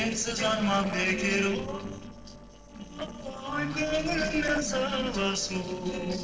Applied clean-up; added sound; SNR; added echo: neural separator model SepFormer DNS4.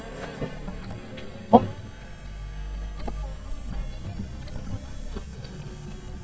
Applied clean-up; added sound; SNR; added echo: neural mask model DeepFilterNet 3.